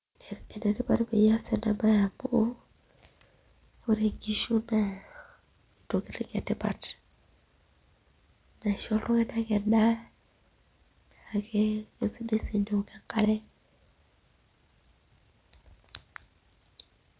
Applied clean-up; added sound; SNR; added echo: none; none; none; none.